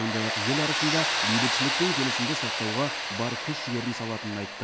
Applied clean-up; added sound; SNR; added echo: none; Tools; -2 dB; none.